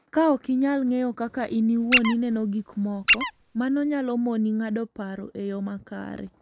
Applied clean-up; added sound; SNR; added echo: none; Squeak; 2 dB; none.